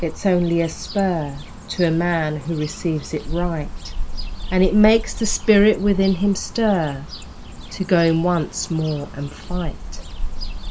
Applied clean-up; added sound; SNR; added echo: none; Cricket / Bird; 7 dB; none.